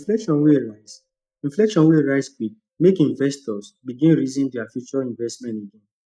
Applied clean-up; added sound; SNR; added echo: neural mask model DeepFilterNet 3.